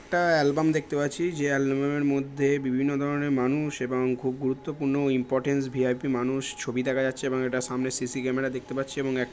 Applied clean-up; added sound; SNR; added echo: none; none; none; none.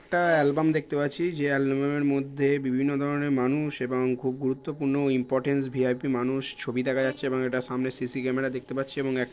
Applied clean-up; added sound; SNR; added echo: neural separator model SepFormer DNS4.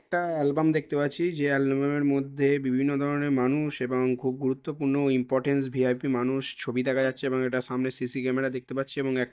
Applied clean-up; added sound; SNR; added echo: neural mask model DeepFilterNet 3.